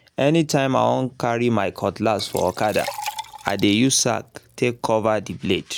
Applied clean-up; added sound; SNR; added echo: none; Liquid; 15 dB; none.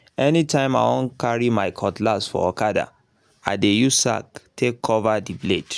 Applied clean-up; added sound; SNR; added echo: none; none; none; none.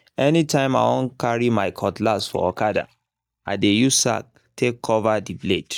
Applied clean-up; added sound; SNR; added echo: neural mask model DeepFilterNet 3.